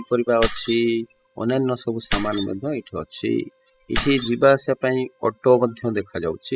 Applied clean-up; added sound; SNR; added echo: classical method spectral subtraction.